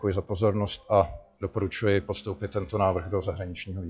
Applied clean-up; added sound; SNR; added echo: classical method log-MMSE.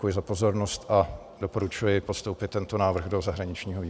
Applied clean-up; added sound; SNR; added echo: none; none; none; none.